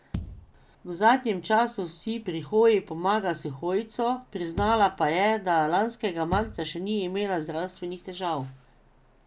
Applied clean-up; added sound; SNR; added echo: none; Bass drum; 13 dB; none.